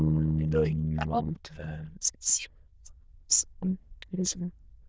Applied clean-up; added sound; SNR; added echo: neural diffusion model UNIVERSE++.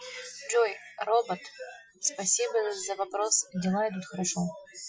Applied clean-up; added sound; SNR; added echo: classical method Wiener filter.